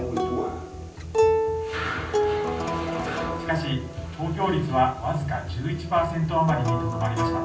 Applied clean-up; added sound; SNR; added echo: none; Acoustic guitar; 2 dB; reverberation time 0.6 s.